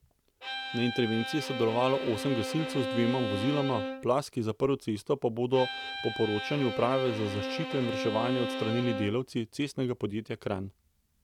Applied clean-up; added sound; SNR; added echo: none; Bowed string instrument; 5 dB; none.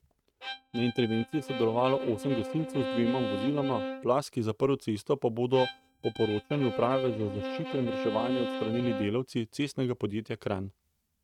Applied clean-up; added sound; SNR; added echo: neural mask model RNNoise.